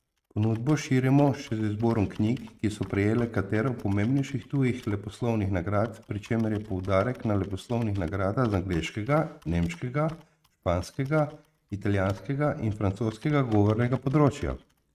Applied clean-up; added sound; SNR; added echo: neural mask model RNNoise.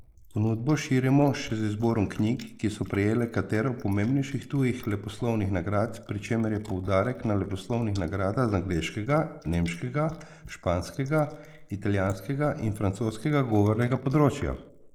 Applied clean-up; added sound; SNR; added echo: neural mask model Resemble Enhance denoiser.